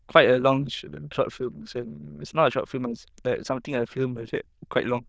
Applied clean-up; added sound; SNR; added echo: neural diffusion model UNIVERSE++.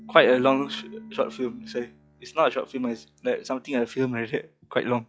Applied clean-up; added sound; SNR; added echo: classical method log-MMSE.